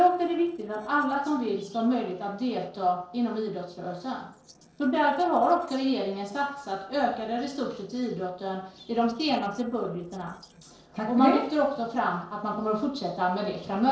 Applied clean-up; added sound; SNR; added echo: neural separator model SepFormer DNS4.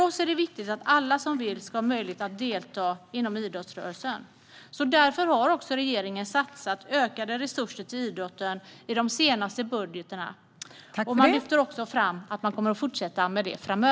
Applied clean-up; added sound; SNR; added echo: none; none; none; none.